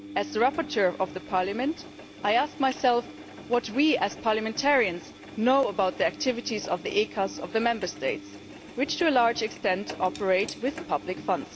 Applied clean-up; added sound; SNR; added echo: none; Engine; 15 dB; none.